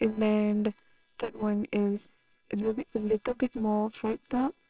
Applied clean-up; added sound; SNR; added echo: neural separator model SepFormer WHAMR!.